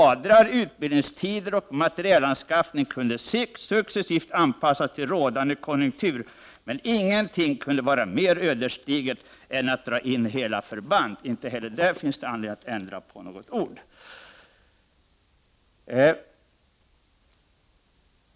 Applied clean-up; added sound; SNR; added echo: none; none; none; none.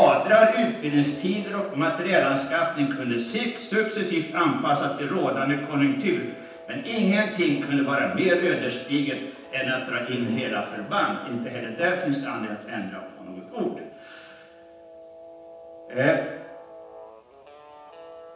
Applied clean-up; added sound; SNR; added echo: none; Guitar; 20 dB; reverberation time 0.9 s.